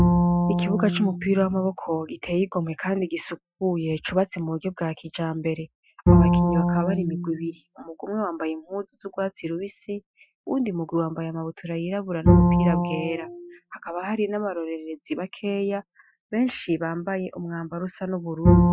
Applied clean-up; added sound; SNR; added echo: classical method Wiener filter.